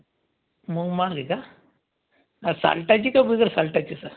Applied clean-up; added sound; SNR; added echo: none; none; none; none.